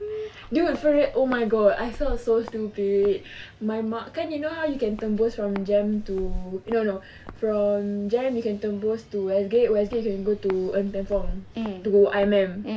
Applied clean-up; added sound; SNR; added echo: none; Walk, footsteps; 12 dB; none.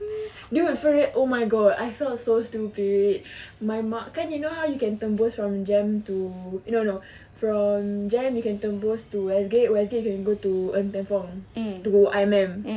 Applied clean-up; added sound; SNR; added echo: none; none; none; none.